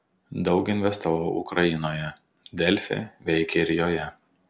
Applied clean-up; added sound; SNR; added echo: none; none; none; none.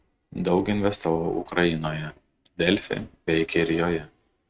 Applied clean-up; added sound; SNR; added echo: neural mask model RNNoise.